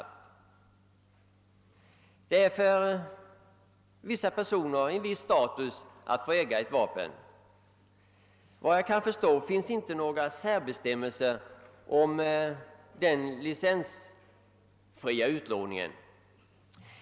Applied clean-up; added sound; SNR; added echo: none; none; none; none.